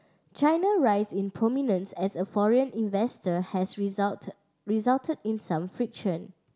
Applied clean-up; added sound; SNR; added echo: none; none; none; none.